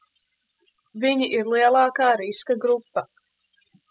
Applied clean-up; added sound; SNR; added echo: classical method spectral subtraction.